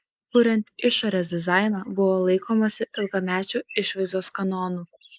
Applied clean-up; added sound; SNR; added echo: neural mask model Resemble Enhance denoiser.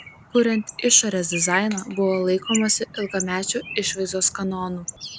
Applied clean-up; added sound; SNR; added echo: none; Bird; 13 dB; none.